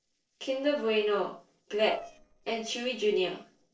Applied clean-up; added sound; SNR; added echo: neural separator model SepFormer DNS4.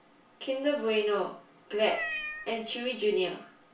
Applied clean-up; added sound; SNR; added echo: none; Meow; 7 dB; reverberation time 0.3 s.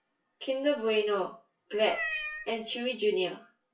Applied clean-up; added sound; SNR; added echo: classical method WPE with log-MMSE.